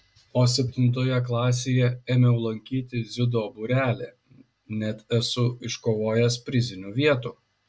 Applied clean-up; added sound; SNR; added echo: none; none; none; none.